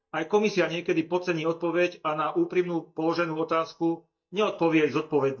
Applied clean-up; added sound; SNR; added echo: neural mask model DeepFilterNet 3.